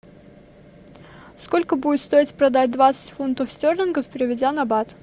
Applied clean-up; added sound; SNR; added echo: none; none; none; none.